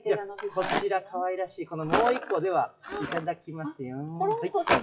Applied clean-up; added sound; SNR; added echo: classical method WPE with log-MMSE.